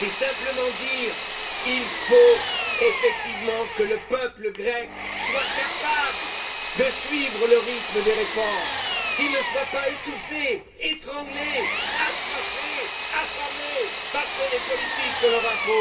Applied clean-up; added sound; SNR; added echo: none; Power tool; 4 dB; reverberation time 0.2 s.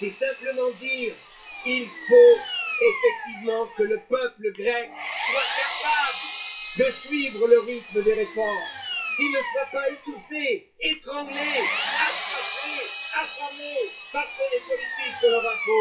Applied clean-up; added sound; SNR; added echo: classical method WPE with log-MMSE.